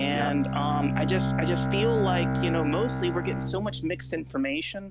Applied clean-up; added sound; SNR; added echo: none; Bowed string instrument; 0 dB; none.